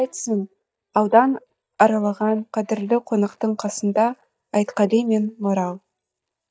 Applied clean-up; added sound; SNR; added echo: neural mask model DeepFilterNet 3.